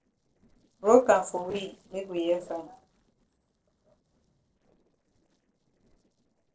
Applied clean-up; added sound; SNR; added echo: neural separator model SepFormer DNS4.